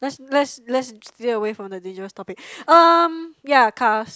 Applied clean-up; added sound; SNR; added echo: none; none; none; none.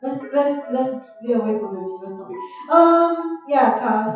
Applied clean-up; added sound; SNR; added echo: classical method WPE with log-MMSE.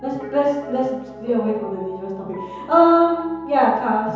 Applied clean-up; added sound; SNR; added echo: none; Piano; 16 dB; reverberation time 0.9 s.